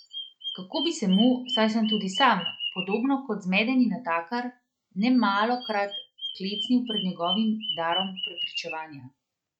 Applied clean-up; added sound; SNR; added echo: neural mask model RNNoise.